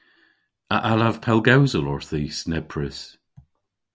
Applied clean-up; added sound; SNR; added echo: none; none; none; none.